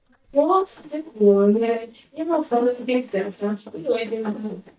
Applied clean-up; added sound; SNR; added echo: neural mask model DeepFilterNet 3.